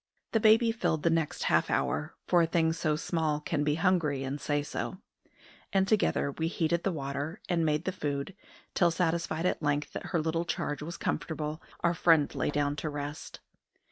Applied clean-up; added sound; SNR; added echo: neural mask model RNNoise.